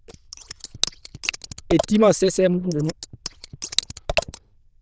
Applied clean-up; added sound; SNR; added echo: neural diffusion model UNIVERSE++.